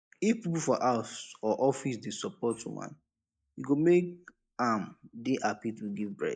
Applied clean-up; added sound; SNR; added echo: neural mask model Resemble Enhance denoiser.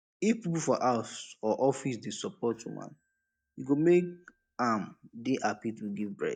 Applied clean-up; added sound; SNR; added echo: neural mask model DeepFilterNet 3.